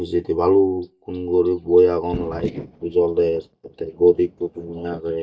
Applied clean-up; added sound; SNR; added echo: neural mask model DeepFilterNet 3.